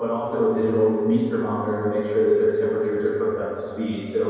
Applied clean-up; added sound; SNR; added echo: none; none; none; reverberation time 2.2 s.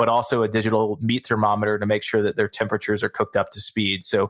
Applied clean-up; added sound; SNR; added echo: none; none; none; none.